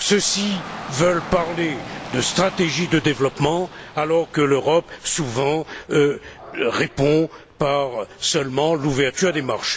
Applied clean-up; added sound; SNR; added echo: none; Rain / Dog; 16 dB; none.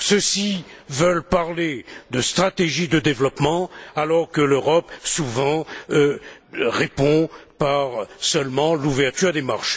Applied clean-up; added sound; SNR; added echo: none; none; none; none.